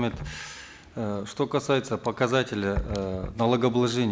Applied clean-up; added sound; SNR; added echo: none; none; none; none.